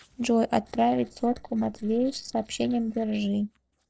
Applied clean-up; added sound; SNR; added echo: neural separator model SepFormer DNS4.